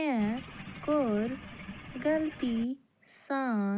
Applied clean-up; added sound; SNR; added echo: none; Engine / Boat, Water vehicle; 13 dB; none.